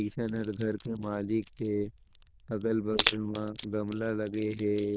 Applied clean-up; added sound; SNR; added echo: neural diffusion model UNIVERSE++.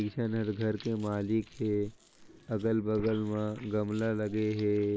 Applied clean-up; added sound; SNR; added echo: neural mask model Resemble Enhance denoiser.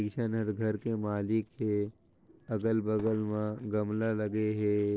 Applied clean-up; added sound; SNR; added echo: neural separator model SepFormer DNS4.